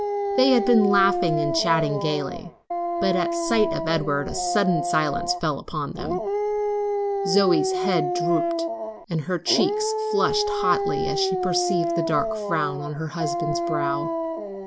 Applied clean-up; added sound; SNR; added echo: none; Dog; 1 dB; none.